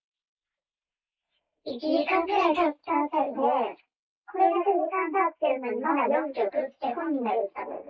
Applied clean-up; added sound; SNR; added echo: neural mask model Resemble Enhance denoiser.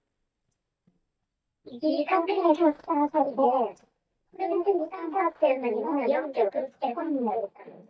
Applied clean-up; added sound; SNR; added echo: neural mask model DeepFilterNet 3.